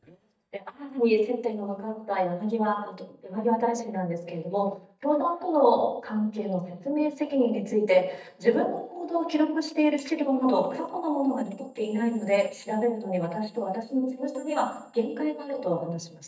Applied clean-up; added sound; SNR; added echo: neural mask model DeepFilterNet 3.